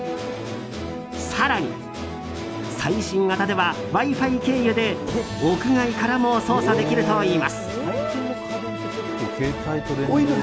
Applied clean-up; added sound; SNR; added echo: none; none; none; none.